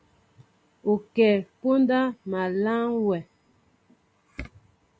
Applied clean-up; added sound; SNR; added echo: none; none; none; none.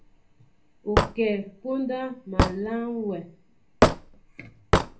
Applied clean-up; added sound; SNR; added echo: none; Hammer / Wood; -4 dB; reverberation time 0.3 s.